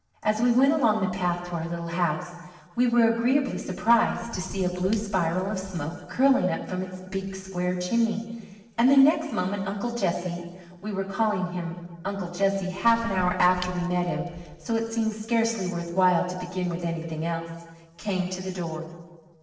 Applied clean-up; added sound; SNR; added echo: neural separator model SepFormer DNS4.